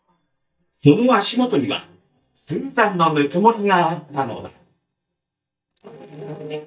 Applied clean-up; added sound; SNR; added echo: neural mask model DeepFilterNet 3.